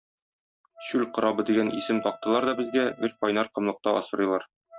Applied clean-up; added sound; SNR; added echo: neural mask model RNNoise.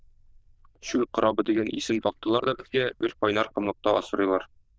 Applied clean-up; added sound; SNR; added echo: neural diffusion model UNIVERSE++.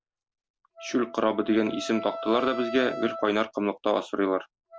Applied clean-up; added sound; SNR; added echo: none; Wind instrument, woodwind instrument; 12 dB; none.